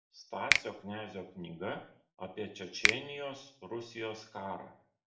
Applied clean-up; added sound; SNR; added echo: none; Finger snapping; -4 dB; reverberation time 0.5 s.